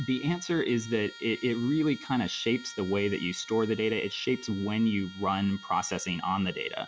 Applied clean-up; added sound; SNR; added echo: none; Trumpet; 18 dB; none.